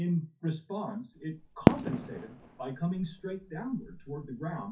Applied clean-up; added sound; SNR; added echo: none; Fireworks; -3 dB; reverberation time 0.3 s.